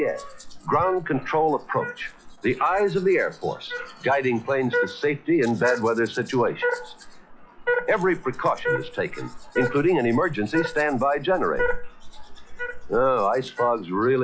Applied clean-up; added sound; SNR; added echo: classical method log-MMSE.